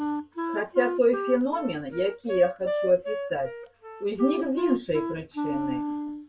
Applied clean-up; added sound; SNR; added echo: none; Wind instrument, woodwind instrument; 5 dB; reverberation time 0.1 s.